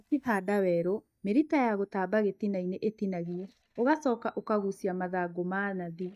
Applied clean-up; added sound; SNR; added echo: neural mask model DeepFilterNet 3.